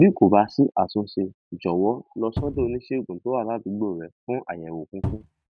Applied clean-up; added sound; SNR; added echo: neural mask model RNNoise.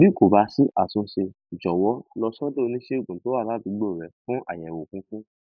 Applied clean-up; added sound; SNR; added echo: neural mask model Resemble Enhance denoiser.